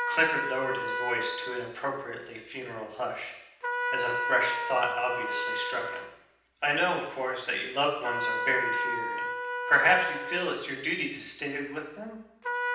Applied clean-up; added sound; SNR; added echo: none; Trumpet; 3 dB; reverberation time 0.9 s.